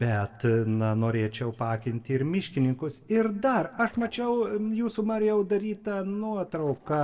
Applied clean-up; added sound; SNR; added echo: neural separator model SepFormer DNS4.